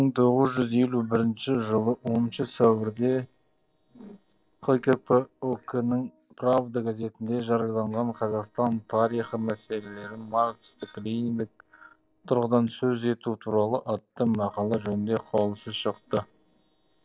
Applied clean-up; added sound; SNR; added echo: neural separator model SepFormer DNS4.